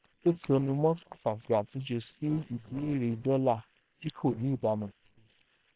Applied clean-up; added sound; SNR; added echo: neural separator model SepFormer WHAM!.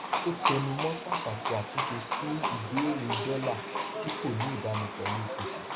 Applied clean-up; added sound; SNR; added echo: none; Livestock, farm animals, working animals; -1 dB; none.